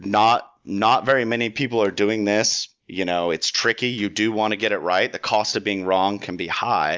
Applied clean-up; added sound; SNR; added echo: none; none; none; none.